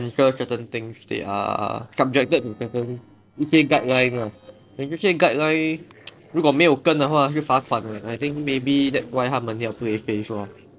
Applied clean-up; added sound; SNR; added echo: neural separator model SepFormer DNS4.